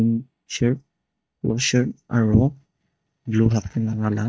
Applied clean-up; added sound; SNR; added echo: neural mask model DeepFilterNet 3.